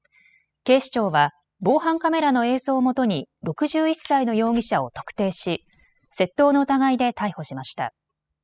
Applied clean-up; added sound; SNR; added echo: classical method spectral subtraction.